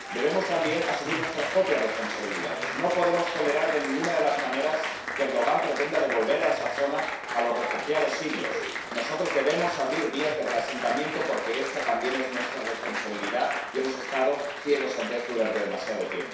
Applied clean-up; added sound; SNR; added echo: none; Applause; 5 dB; reverberation time 0.7 s.